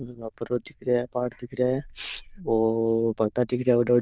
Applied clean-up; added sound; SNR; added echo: neural diffusion model UNIVERSE++.